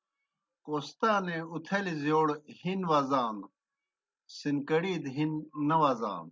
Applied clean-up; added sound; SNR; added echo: none; none; none; none.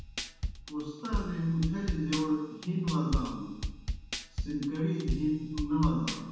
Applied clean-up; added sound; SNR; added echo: none; Drum kit; 4 dB; reverberation time 1.1 s.